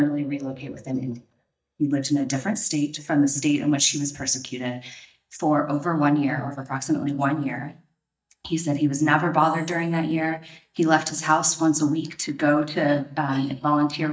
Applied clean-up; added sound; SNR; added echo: neural mask model DeepFilterNet 3.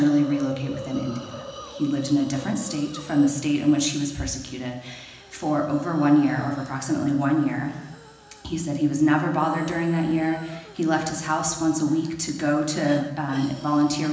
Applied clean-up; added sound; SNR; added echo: none; Hiss; 19 dB; reverberation time 1.0 s.